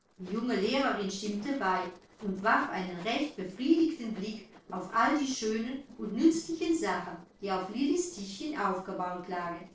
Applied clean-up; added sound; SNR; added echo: neural separator model SepFormer DNS4.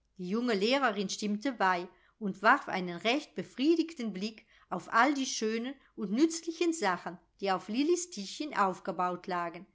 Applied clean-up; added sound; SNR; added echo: none; none; none; none.